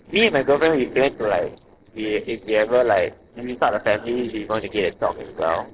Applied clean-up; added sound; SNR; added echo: neural separator model SepFormer DNS4.